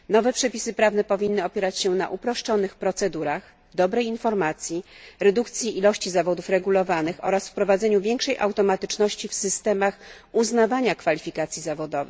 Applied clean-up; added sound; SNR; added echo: none; none; none; none.